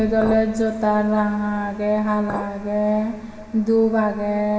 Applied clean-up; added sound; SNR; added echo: none; Chink, clink; 18 dB; reverberation time 2.7 s.